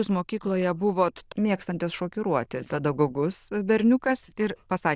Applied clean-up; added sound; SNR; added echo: neural diffusion model UNIVERSE++.